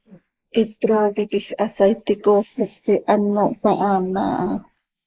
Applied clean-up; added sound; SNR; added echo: neural mask model Resemble Enhance denoiser.